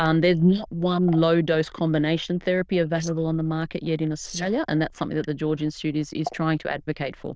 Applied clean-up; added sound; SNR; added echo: neural diffusion model UNIVERSE++.